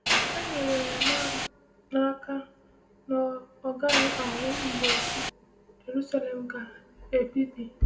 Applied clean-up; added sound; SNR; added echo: none; Mechanisms; 1 dB; reverberation time 0.9 s.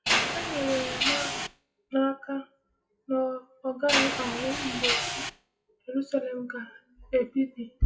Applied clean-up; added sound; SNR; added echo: classical method WPE with log-MMSE.